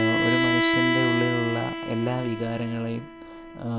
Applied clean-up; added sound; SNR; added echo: none; Bowed string instrument; -1 dB; none.